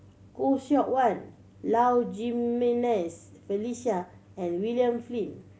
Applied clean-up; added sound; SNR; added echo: none; none; none; none.